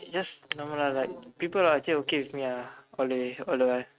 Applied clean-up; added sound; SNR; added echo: neural mask model RNNoise.